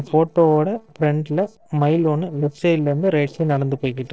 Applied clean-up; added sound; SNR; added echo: neural separator model SepFormer DNS4.